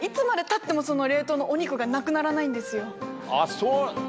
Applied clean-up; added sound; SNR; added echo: none; none; none; none.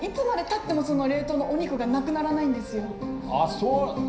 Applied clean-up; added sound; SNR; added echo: none; Keyboard (musical); 19 dB; reverberation time 0.5 s.